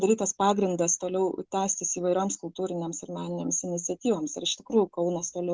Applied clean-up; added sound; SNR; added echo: none; none; none; none.